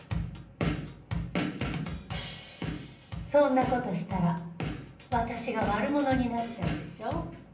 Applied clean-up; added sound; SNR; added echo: none; none; none; reverberation time 0.6 s.